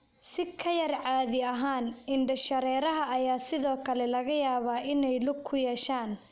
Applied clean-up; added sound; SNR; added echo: none; none; none; none.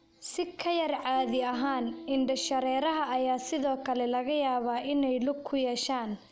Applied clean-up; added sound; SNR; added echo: none; Guitar; 19 dB; none.